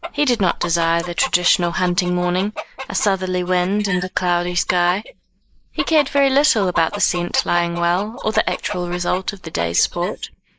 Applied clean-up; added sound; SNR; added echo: neural mask model Resemble Enhance denoiser.